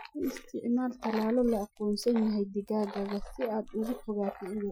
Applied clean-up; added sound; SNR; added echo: classical method Wiener filter.